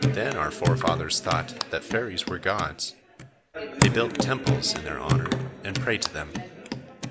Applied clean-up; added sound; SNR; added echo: none; Hands / Wood; -1 dB; none.